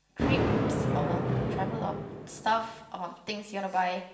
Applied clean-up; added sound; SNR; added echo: none; Thunder; -3 dB; reverberation time 1.1 s.